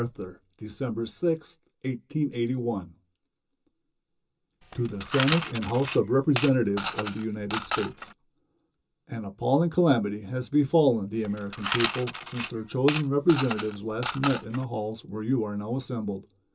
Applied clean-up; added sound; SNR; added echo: none; Coin (dropping) / Mechanisms; 4 dB; reverberation time 0.2 s.